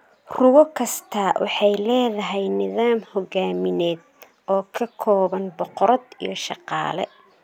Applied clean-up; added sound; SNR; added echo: none; none; none; none.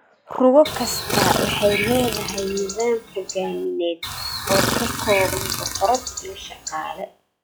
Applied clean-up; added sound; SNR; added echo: classical method log-MMSE.